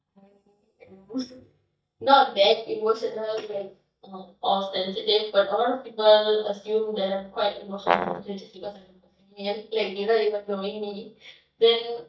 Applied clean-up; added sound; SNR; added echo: neural mask model DeepFilterNet 3.